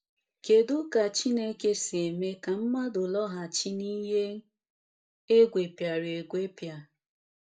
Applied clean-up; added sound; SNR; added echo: none; none; none; reverberation time 0.2 s.